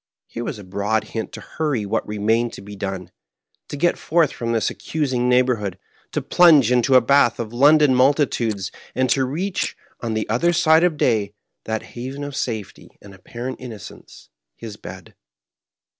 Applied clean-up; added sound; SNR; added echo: neural separator model SepFormer DNS4.